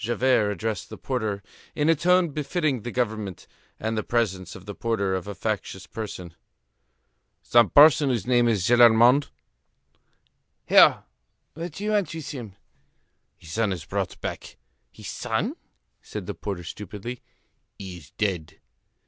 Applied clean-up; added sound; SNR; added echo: none; none; none; none.